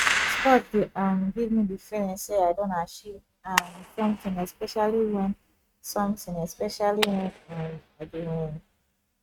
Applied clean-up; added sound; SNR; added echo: neural mask model RNNoise.